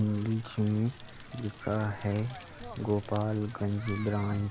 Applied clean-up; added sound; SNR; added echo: none; Crackle + Crackle; 14 dB; none.